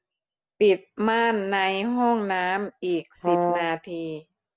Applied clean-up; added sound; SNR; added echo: none; Brass instrument; 0 dB; none.